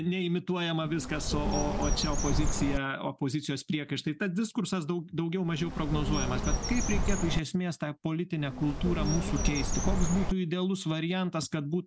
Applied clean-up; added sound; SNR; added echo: none; Bird; -1 dB; none.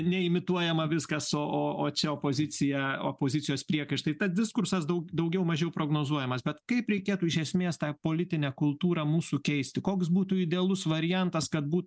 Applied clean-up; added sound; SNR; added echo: none; none; none; none.